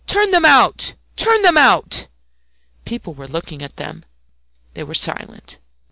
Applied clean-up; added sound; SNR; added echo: none; none; none; none.